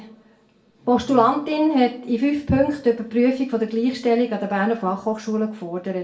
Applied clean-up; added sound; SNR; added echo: none; none; none; reverberation time 0.3 s.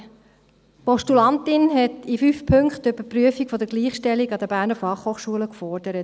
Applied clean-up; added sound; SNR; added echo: none; none; none; none.